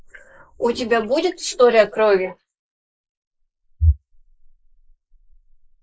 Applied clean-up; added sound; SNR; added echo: neural mask model Resemble Enhance denoiser.